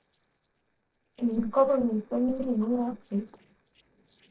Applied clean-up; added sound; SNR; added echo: neural separator model SepFormer DNS4.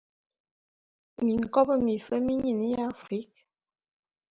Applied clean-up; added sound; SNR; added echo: none; none; none; none.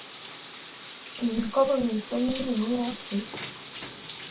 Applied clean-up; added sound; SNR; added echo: none; Bathtub (filling or washing); 12 dB; reverberation time 0.2 s.